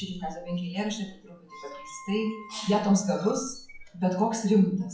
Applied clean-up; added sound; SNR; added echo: classical method log-MMSE.